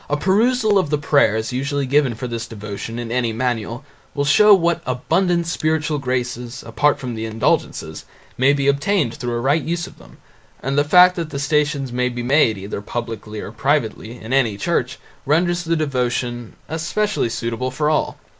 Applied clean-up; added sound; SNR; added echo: none; none; none; none.